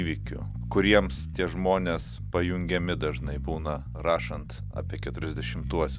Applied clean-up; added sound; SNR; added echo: none; Bass guitar; 5 dB; none.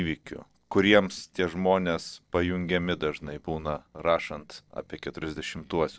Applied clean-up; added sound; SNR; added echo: neural separator model SepFormer DNS4.